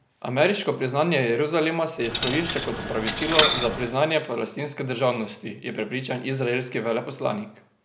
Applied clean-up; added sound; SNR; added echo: none; Coin (dropping); 0 dB; none.